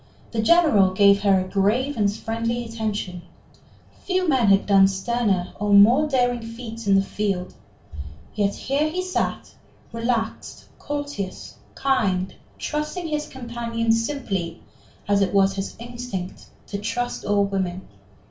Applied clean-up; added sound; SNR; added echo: none; none; none; reverberation time 0.3 s.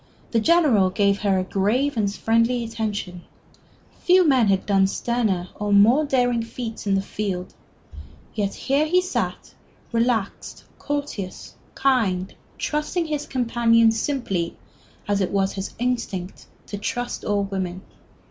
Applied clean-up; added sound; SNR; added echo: none; none; none; none.